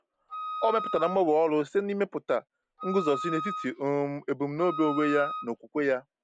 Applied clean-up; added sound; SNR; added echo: none; Wind instrument, woodwind instrument; 7 dB; none.